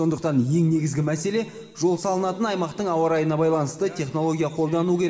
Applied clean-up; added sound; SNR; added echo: none; none; none; reverberation time 1.8 s.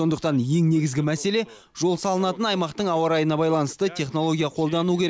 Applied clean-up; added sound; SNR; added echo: none; none; none; none.